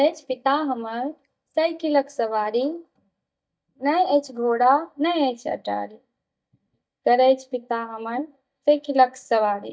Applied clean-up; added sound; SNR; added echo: neural mask model DeepFilterNet 3.